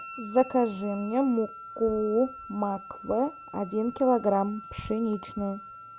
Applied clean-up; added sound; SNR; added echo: none; Wind instrument, woodwind instrument; 16 dB; none.